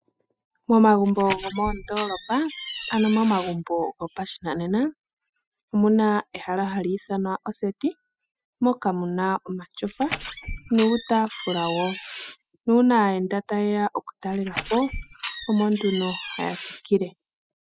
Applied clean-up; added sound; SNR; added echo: classical method spectral subtraction.